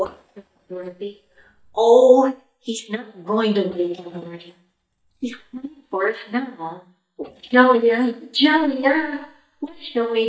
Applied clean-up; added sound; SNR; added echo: neural mask model DeepFilterNet 3.